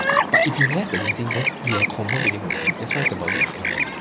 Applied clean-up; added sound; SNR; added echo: none; Chirp, tweet; -5 dB; none.